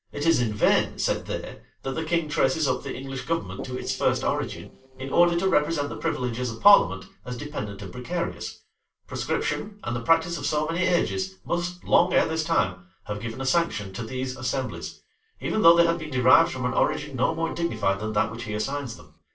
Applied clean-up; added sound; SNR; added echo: neural separator model SepFormer DNS4.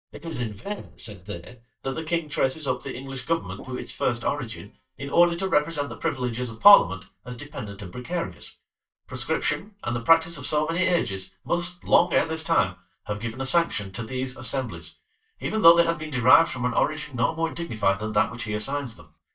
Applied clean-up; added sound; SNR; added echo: neural mask model DeepFilterNet 3.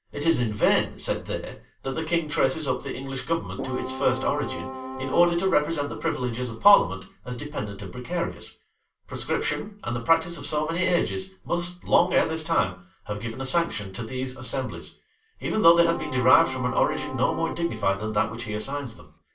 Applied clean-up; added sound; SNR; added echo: none; Keyboard (musical); 10 dB; reverberation time 0.3 s.